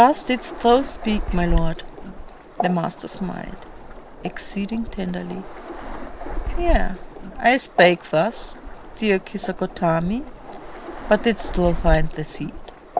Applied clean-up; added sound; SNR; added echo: none; Waves, surf; 4 dB; none.